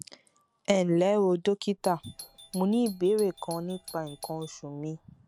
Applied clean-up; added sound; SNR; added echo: none; Doorbell; 19 dB; none.